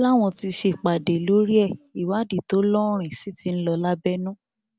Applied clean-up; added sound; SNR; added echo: none; none; none; none.